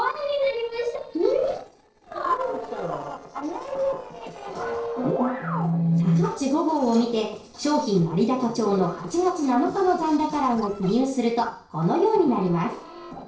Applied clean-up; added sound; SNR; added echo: neural separator model SepFormer DNS4.